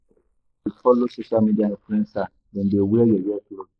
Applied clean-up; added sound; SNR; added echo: neural mask model Resemble Enhance denoiser.